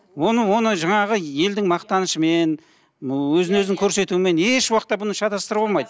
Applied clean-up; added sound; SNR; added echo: none; none; none; none.